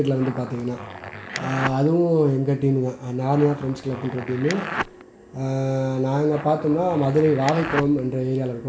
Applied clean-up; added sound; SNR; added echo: none; Zipper (clothing); 10 dB; none.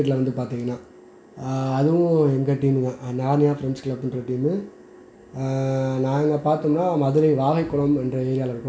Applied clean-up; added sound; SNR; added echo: none; none; none; none.